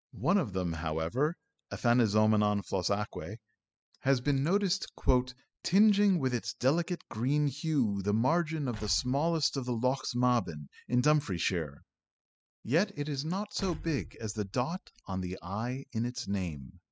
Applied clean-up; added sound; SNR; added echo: classical method spectral subtraction.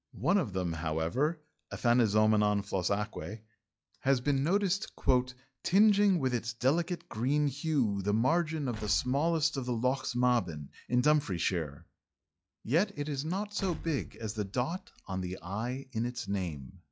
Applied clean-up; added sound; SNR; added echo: classical method log-MMSE.